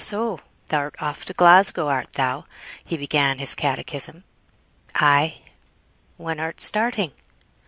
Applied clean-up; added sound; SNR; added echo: none; none; none; none.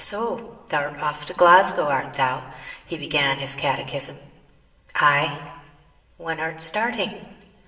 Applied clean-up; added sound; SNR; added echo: none; none; none; reverberation time 1.1 s.